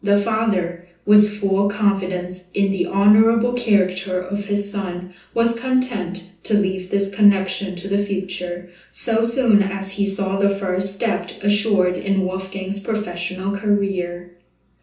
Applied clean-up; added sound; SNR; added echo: none; none; none; reverberation time 0.6 s.